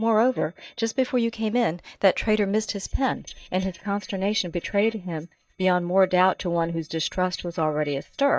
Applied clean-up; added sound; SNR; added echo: neural mask model DeepFilterNet 3.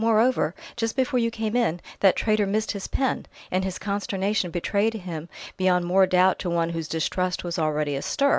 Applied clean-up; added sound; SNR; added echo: none; none; none; none.